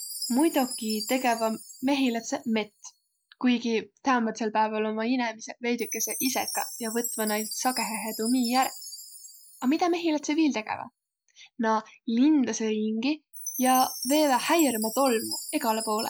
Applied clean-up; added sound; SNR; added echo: none; Chime; 12 dB; none.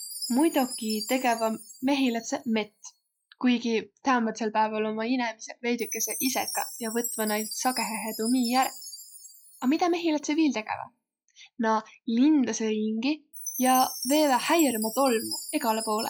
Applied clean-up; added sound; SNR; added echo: classical method log-MMSE.